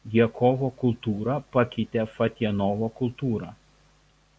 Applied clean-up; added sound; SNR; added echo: none; none; none; none.